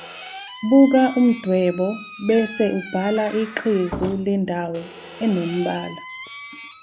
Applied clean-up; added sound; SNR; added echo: none; Squeak / Slam; 14 dB; none.